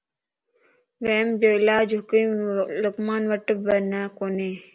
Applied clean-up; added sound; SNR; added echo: none; none; none; none.